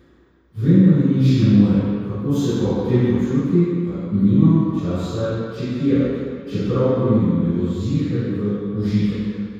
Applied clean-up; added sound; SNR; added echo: none; none; none; reverberation time 2.0 s.